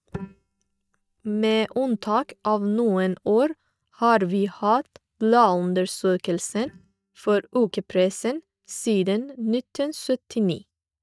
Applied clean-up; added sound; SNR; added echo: neural mask model DeepFilterNet 3.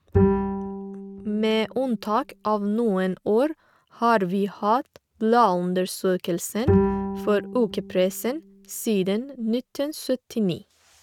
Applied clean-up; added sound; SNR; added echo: neural mask model RNNoise.